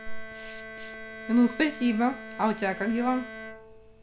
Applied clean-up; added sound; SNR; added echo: none; Bowed string instrument; 13 dB; none.